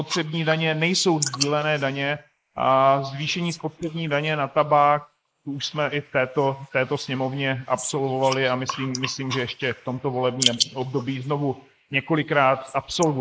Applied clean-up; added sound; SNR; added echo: neural mask model Resemble Enhance denoiser.